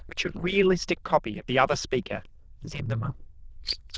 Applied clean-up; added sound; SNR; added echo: neural diffusion model UNIVERSE++.